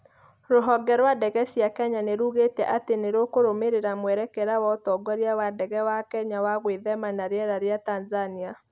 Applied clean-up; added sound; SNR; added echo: none; none; none; none.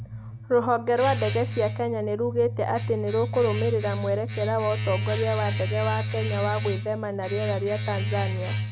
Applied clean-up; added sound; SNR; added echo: none; Domestic sounds, home sounds; 3 dB; none.